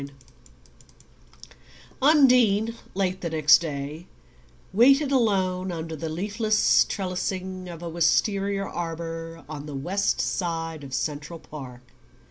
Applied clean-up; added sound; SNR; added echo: none; none; none; none.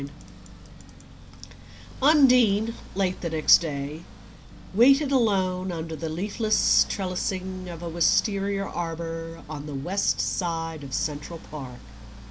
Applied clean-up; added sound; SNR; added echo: none; Accelerating, revving, vroom; 16 dB; none.